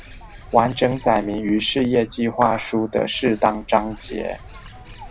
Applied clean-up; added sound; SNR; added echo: none; Clapping + Bird; 17 dB; none.